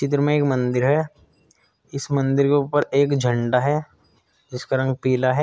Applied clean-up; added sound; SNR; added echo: none; none; none; none.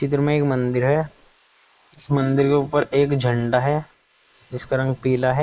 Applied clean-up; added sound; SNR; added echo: neural mask model Resemble Enhance denoiser.